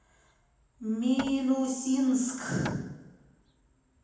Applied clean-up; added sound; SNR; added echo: none; Hammer; 17 dB; reverberation time 0.9 s.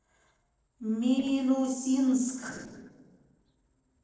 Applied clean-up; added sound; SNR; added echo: neural separator model SepFormer DNS4.